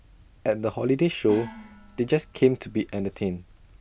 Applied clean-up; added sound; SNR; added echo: none; Gong; 17 dB; none.